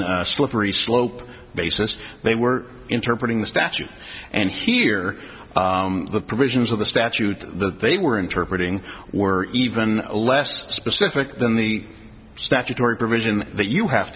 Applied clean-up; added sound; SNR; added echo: none; none; none; none.